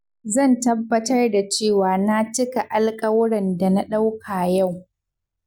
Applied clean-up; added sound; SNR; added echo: none; none; none; none.